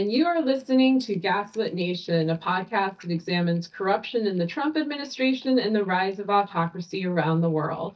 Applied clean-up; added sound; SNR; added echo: neural mask model DeepFilterNet 3.